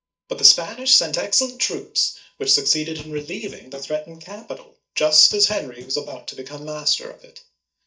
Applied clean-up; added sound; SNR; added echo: neural mask model DeepFilterNet 3.